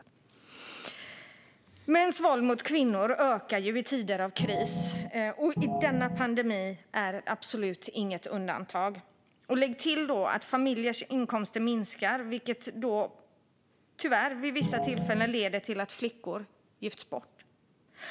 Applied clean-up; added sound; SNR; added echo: none; Organ; 1 dB; none.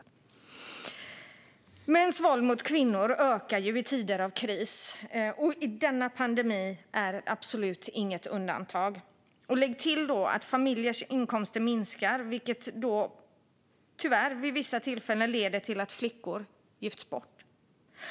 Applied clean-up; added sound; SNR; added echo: none; none; none; none.